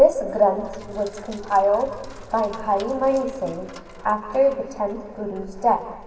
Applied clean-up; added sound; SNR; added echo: none; Sink (filling or washing); 18 dB; reverberation time 2.0 s.